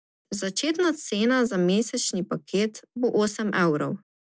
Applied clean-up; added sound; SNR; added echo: none; none; none; none.